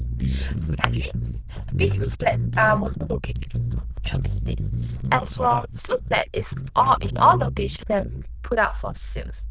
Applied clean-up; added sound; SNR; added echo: neural diffusion model UNIVERSE++.